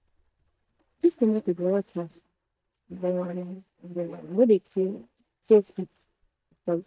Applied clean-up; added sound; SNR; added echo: neural mask model DeepFilterNet 3.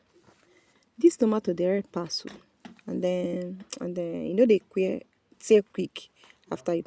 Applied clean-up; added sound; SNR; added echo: none; none; none; none.